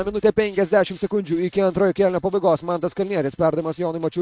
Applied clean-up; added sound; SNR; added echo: neural mask model RNNoise.